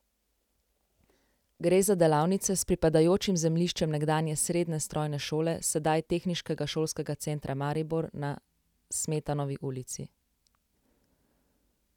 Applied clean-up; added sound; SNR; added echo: none; none; none; none.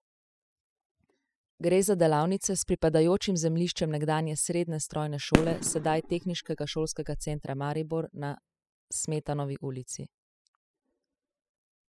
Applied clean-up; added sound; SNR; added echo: classical method spectral subtraction.